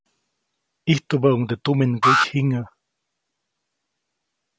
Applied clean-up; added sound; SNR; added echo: none; Alarm; 0 dB; none.